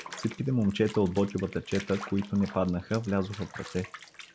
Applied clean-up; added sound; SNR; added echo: none; Bathtub (filling or washing) / Water; 16 dB; none.